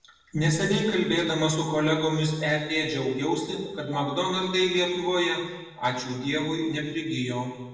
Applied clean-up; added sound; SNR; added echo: none; Ringtone; 14 dB; reverberation time 1.1 s.